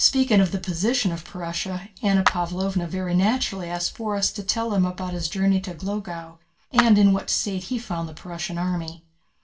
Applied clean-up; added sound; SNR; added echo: none; Clapping; 7 dB; reverberation time 0.2 s.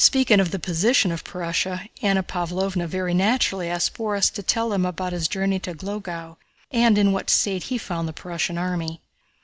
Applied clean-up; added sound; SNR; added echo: none; none; none; none.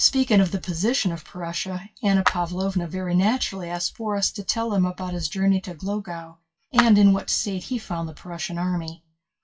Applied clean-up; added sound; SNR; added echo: classical method WPE with log-MMSE.